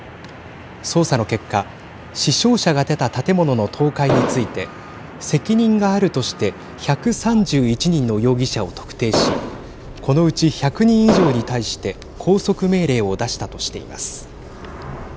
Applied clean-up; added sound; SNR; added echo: none; Explosion; 2 dB; none.